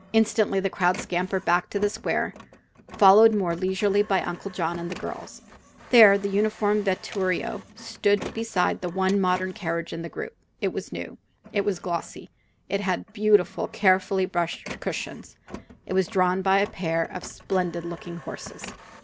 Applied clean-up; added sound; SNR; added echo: none; Printer; 20 dB; none.